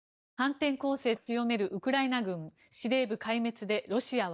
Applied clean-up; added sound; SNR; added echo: neural mask model DeepFilterNet 3.